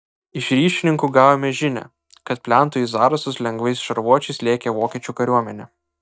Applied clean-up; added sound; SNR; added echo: neural mask model DeepFilterNet 3.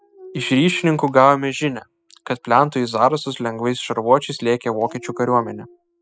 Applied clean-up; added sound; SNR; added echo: classical method spectral subtraction.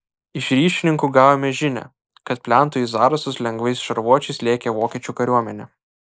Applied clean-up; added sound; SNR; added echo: neural mask model Resemble Enhance denoiser.